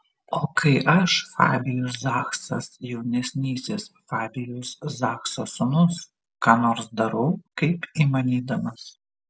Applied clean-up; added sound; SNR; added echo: none; none; none; none.